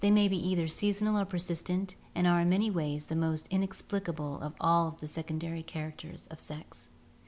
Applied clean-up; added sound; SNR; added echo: none; none; none; none.